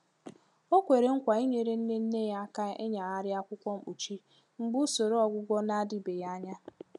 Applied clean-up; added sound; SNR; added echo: none; none; none; none.